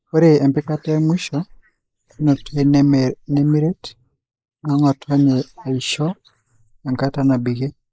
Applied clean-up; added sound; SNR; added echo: neural mask model Resemble Enhance denoiser.